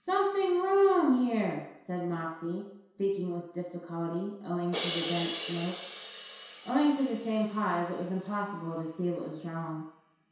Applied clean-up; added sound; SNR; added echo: none; Crash cymbal; 13 dB; reverberation time 0.7 s.